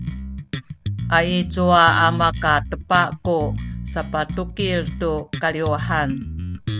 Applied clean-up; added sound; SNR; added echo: none; Bass guitar; 6 dB; none.